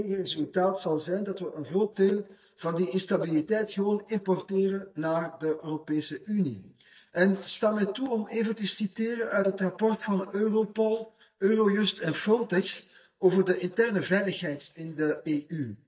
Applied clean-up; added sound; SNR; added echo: neural mask model DeepFilterNet 3.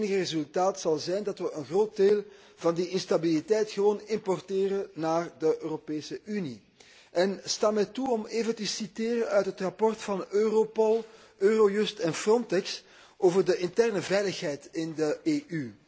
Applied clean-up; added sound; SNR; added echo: none; none; none; none.